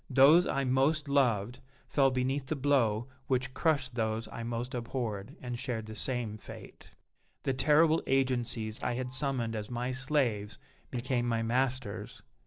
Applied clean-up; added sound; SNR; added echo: neural separator model SepFormer DNS4.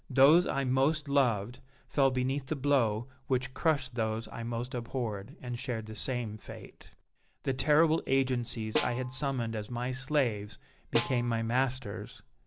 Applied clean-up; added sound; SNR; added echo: none; Snare drum; 9 dB; none.